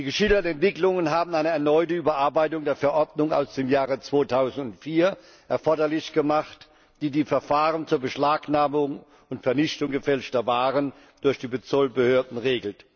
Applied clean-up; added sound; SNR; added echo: none; none; none; none.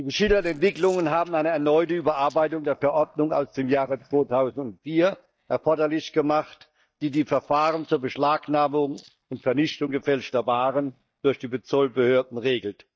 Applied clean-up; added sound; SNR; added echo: neural mask model DeepFilterNet 3.